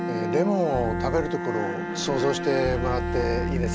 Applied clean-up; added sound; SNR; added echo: none; Bowed string instrument; 4 dB; none.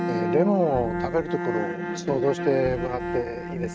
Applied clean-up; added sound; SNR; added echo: neural mask model RNNoise.